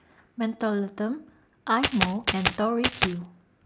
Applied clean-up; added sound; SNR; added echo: none; Coin (dropping); -4 dB; none.